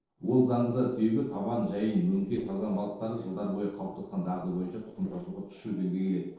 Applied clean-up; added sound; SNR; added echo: neural separator model SepFormer DNS4.